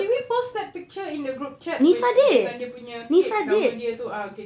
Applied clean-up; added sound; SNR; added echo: none; none; none; none.